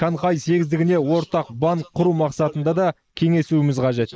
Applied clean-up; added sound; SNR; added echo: neural mask model Resemble Enhance denoiser.